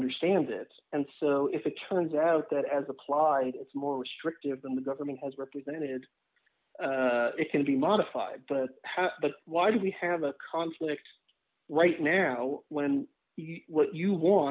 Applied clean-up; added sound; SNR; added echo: none; none; none; none.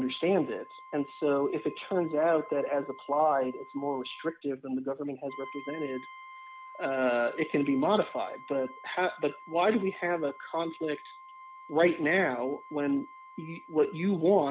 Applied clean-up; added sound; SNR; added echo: none; Brass instrument; 19 dB; none.